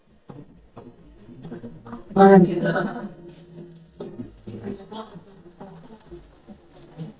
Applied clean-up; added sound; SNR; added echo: neural mask model DeepFilterNet 3.